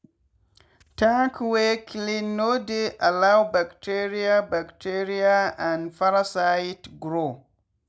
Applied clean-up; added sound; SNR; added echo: none; none; none; none.